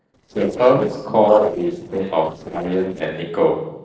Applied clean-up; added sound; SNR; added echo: neural separator model SepFormer DNS4.